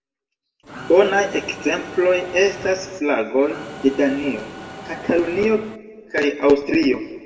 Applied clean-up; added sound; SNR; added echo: none; Mechanisms; 15 dB; reverberation time 1.6 s.